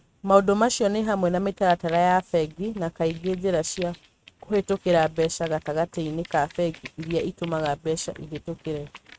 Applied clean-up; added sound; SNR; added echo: neural mask model RNNoise.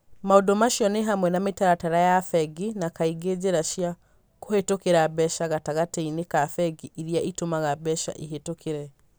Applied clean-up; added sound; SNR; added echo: none; none; none; none.